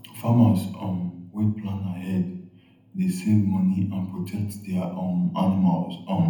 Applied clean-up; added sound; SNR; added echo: none; none; none; reverberation time 0.8 s.